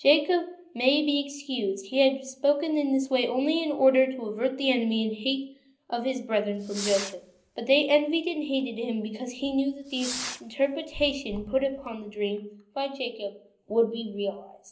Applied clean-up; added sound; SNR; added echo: none; Fireworks; 14 dB; reverberation time 0.5 s.